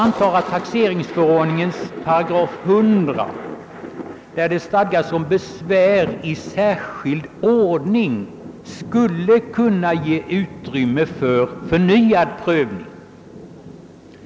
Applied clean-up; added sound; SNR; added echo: none; Thunder; 15 dB; none.